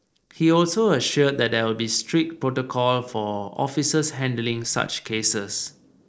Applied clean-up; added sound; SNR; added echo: neural separator model SepFormer DNS4.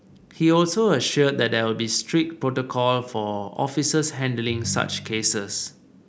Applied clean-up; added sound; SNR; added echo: none; Ringtone; 13 dB; none.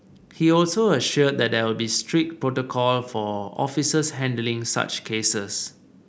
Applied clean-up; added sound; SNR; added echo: none; none; none; none.